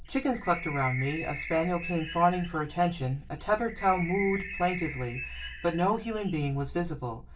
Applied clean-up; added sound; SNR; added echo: none; Bird; 11 dB; reverberation time 0.2 s.